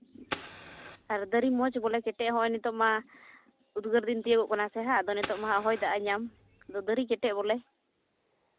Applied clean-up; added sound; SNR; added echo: none; Fire; 15 dB; none.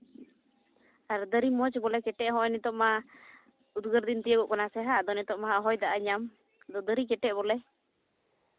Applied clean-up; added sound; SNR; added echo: none; none; none; none.